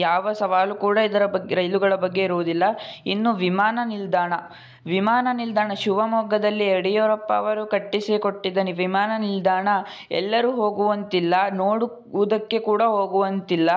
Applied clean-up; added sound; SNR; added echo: none; none; none; none.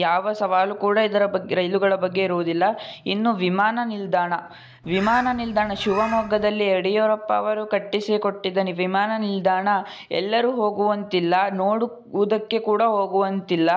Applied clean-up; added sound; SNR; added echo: none; Bird; 13 dB; none.